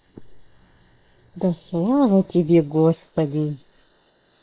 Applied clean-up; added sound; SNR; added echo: neural mask model Resemble Enhance denoiser.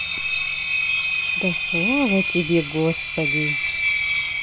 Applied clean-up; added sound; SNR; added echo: none; Engine; -2 dB; none.